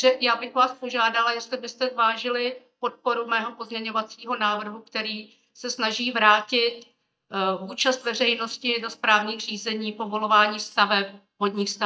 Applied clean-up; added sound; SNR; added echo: neural mask model DeepFilterNet 3.